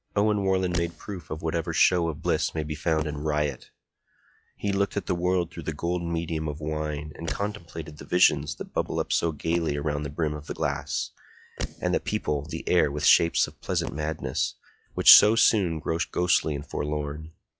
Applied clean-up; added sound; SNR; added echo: classical method log-MMSE.